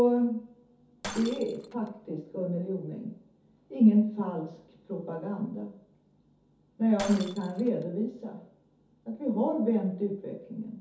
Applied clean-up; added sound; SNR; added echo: none; Shatter; 20 dB; reverberation time 0.5 s.